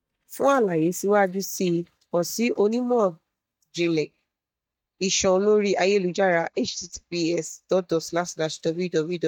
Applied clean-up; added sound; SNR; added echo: neural mask model DeepFilterNet 3.